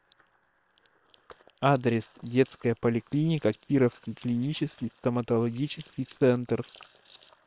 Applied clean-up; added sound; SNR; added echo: neural separator model SepFormer WHAM!.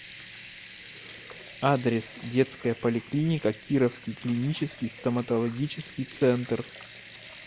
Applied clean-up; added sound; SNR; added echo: none; Sink (filling or washing) / Water tap, faucet / Liquid; 17 dB; none.